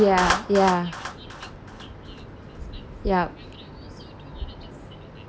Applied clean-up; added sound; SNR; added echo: none; Clapping; 8 dB; none.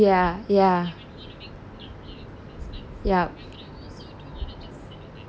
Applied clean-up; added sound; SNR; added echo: none; none; none; none.